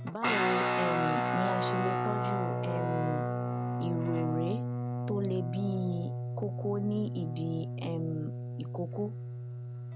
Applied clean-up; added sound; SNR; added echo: none; Guitar; -3 dB; none.